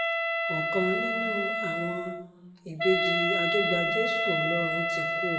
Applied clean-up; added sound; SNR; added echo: none; Wind instrument, woodwind instrument; -4 dB; reverberation time 1.1 s.